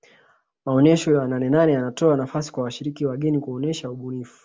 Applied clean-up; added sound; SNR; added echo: none; none; none; none.